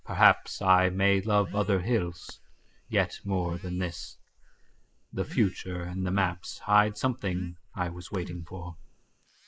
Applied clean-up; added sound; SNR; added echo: neural mask model Resemble Enhance denoiser.